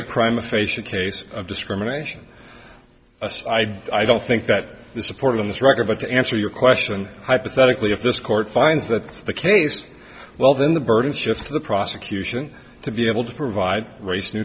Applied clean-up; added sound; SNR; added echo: none; none; none; none.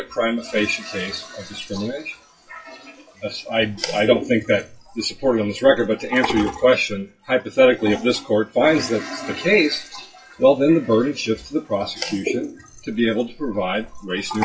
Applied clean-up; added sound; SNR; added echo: classical method WPE with log-MMSE.